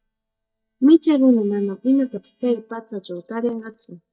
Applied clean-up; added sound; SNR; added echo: neural mask model DeepFilterNet 3.